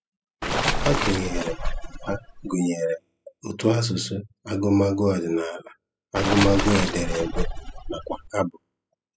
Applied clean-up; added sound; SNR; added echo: classical method spectral subtraction.